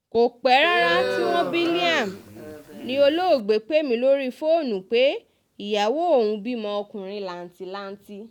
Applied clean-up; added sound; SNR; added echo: none; Crowd; 6 dB; none.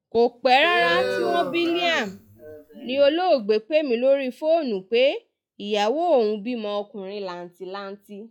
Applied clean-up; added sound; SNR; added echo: classical method log-MMSE.